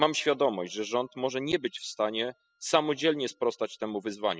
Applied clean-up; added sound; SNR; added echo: classical method spectral subtraction.